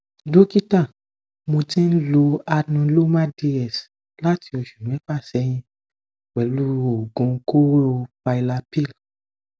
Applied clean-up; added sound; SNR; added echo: none; none; none; none.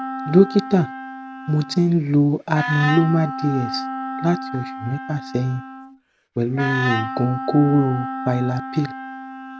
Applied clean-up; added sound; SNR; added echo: none; Wind instrument, woodwind instrument; 8 dB; none.